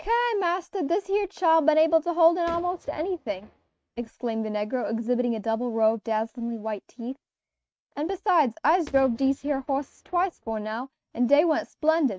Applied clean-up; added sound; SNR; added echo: neural mask model RNNoise.